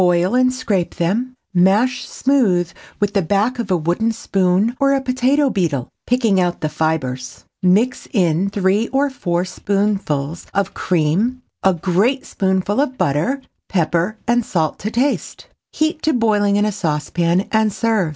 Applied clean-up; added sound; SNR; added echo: none; none; none; none.